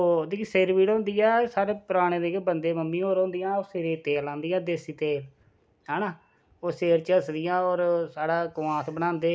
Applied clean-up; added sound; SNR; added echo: none; none; none; none.